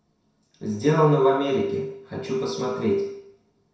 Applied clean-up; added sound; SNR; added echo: none; none; none; reverberation time 0.7 s.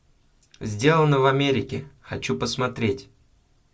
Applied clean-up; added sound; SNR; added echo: none; none; none; none.